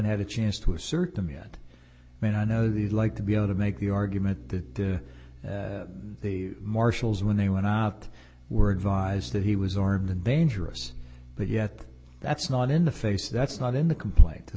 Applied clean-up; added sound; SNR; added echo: none; Bass guitar; 19 dB; none.